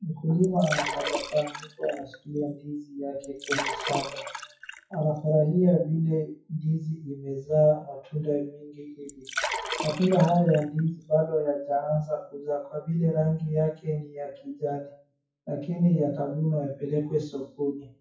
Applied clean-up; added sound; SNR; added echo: classical method WPE with log-MMSE.